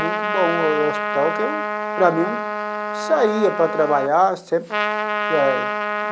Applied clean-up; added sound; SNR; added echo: none; Trumpet; 3 dB; none.